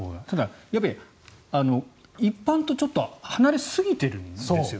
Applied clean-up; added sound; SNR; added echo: none; none; none; none.